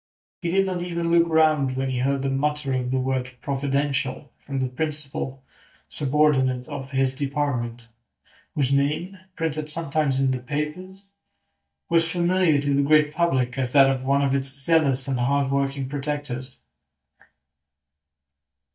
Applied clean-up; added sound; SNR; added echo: neural mask model DeepFilterNet 3.